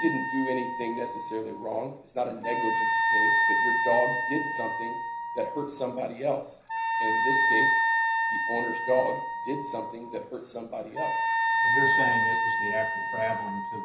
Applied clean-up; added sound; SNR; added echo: none; Wind instrument, woodwind instrument; -5 dB; reverberation time 0.5 s.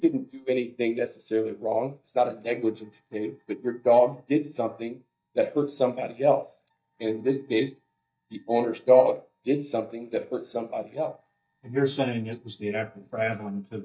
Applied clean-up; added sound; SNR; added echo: neural mask model DeepFilterNet 3.